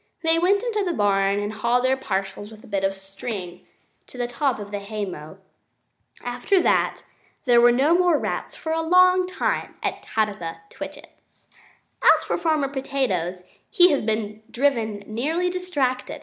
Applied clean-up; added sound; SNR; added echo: none; none; none; none.